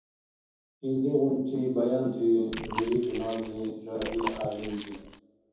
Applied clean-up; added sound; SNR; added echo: none; Chewing, mastication; 9 dB; reverberation time 0.9 s.